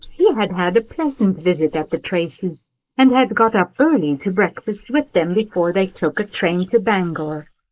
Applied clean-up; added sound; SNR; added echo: neural mask model Resemble Enhance denoiser.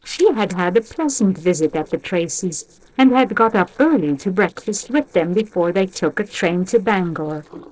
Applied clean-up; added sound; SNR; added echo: neural separator model SepFormer DNS4.